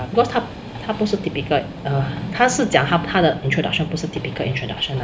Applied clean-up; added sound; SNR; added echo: none; Train; 16 dB; none.